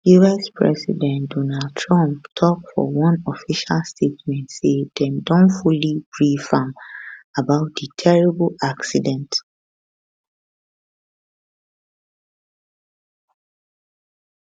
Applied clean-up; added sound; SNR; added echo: none; none; none; none.